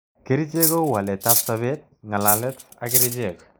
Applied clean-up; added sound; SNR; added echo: neural mask model Resemble Enhance denoiser.